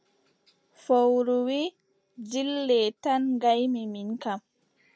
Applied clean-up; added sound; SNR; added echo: none; none; none; none.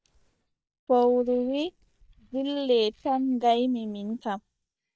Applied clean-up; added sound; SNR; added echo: neural mask model DeepFilterNet 3.